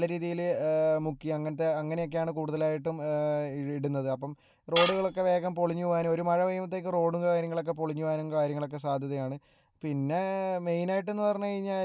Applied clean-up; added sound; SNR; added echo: none; Tools; 4 dB; none.